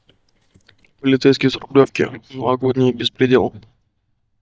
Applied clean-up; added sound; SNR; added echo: neural mask model DeepFilterNet 3.